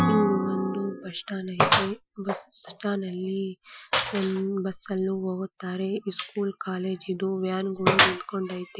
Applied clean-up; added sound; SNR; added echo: classical method Wiener filter.